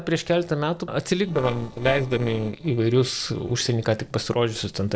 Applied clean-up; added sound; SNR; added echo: neural separator model SepFormer DNS4.